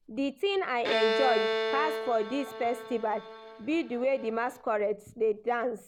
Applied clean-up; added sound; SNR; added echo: none; Bowed string instrument; 4 dB; none.